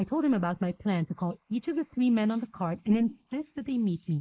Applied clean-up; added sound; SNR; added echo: neural mask model Resemble Enhance denoiser.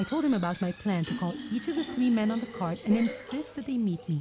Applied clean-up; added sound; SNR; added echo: none; Fill (with liquid); 12 dB; none.